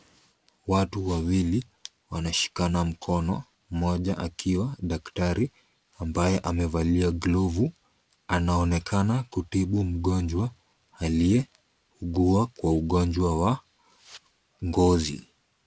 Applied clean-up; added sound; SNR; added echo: none; none; none; none.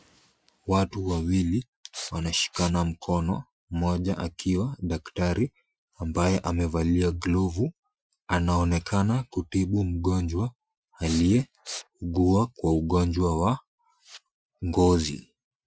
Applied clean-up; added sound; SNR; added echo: classical method Wiener filter.